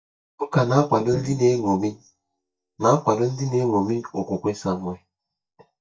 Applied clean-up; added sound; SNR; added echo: neural mask model DeepFilterNet 3.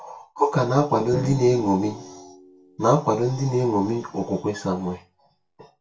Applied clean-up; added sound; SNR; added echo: none; Drum; 16 dB; reverberation time 0.2 s.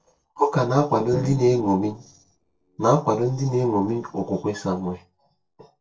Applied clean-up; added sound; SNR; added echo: neural separator model SepFormer DNS4.